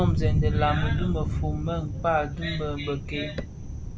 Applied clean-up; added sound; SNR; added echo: none; Thunder; -1 dB; none.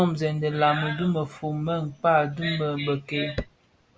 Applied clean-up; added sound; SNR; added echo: none; none; none; none.